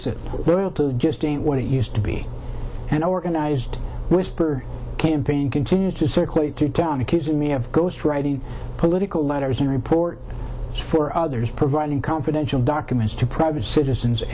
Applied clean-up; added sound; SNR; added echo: none; none; none; none.